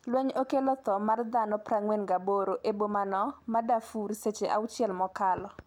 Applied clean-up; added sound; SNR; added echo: none; none; none; none.